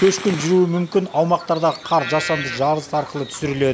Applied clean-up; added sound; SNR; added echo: none; Bird vocalization, bird call, bird song; 13 dB; none.